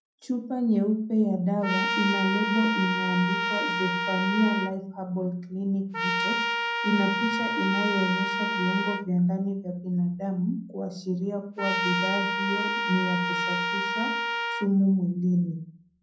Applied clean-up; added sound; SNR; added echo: none; Trumpet; 1 dB; reverberation time 0.6 s.